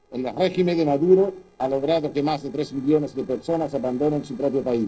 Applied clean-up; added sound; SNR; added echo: neural separator model SepFormer DNS4.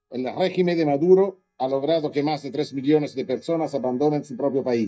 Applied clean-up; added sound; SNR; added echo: neural mask model DeepFilterNet 3.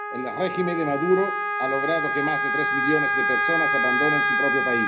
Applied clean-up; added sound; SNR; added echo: none; Wind instrument, woodwind instrument; -3 dB; reverberation time 0.4 s.